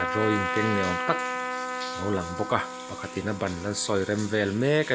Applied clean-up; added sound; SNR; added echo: none; Trumpet; 5 dB; none.